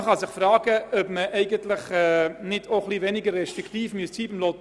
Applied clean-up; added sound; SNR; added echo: none; none; none; none.